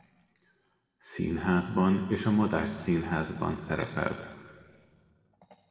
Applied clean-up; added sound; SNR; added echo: none; none; none; reverberation time 1.8 s.